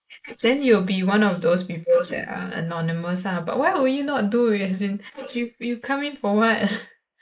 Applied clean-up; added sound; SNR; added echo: neural mask model Resemble Enhance denoiser.